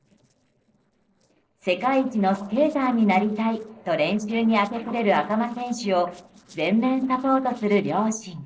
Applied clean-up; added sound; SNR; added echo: neural separator model SepFormer DNS4.